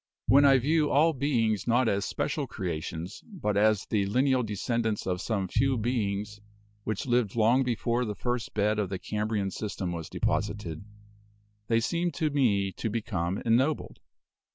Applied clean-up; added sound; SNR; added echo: none; Piano; 7 dB; none.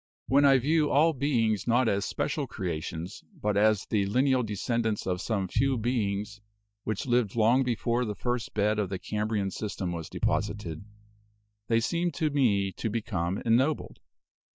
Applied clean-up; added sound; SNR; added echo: neural mask model DeepFilterNet 3.